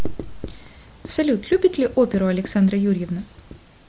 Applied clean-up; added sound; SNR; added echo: none; Writing; 17 dB; none.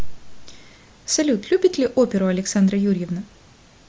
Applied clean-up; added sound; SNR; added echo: none; none; none; none.